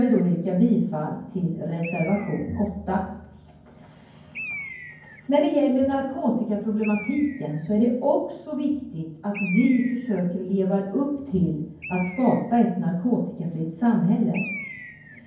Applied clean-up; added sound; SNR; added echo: none; Bird; 18 dB; reverberation time 0.9 s.